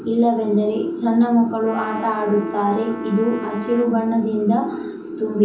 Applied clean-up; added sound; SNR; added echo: none; Brass instrument; 15 dB; reverberation time 0.8 s.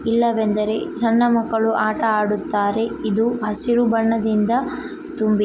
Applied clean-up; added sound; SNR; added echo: none; none; none; none.